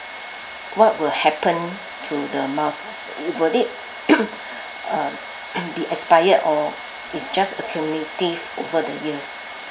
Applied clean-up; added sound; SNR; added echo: none; none; none; none.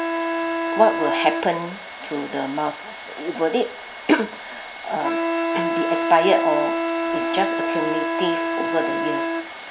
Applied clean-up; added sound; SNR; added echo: none; Wind instrument, woodwind instrument; 1 dB; none.